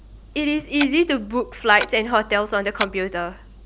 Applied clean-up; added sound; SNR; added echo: none; Clock; 13 dB; none.